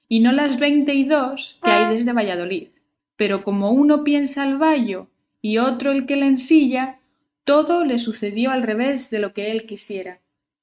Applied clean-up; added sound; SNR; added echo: neural mask model RNNoise.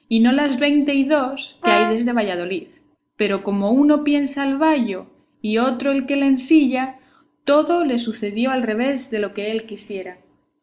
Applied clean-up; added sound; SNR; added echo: none; Brass instrument; 3 dB; none.